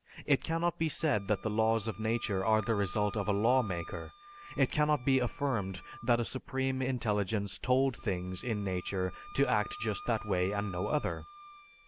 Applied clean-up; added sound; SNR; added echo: none; Wind instrument, woodwind instrument; 18 dB; none.